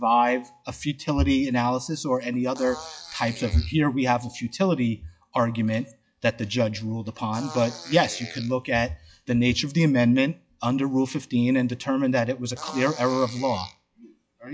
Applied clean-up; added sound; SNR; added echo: classical method log-MMSE.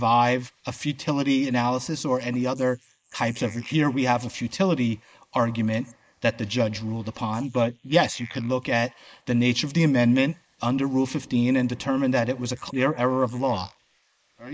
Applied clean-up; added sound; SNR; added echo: neural mask model Resemble Enhance denoiser.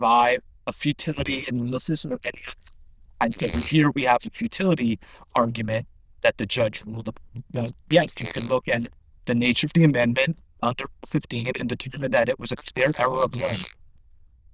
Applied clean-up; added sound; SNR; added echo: neural diffusion model UNIVERSE++.